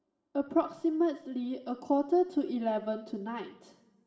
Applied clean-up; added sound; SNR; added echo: none; none; none; reverberation time 1.5 s.